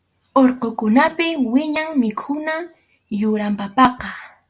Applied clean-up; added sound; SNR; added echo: none; none; none; none.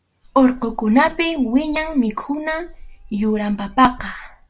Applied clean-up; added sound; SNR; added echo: none; Meow; 19 dB; none.